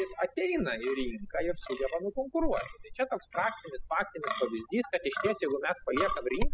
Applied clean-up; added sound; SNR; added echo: classical method spectral subtraction.